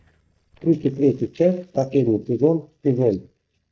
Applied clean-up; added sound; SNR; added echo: neural mask model DeepFilterNet 3.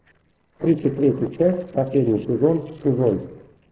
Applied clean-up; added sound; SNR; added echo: neural separator model SepFormer DNS4.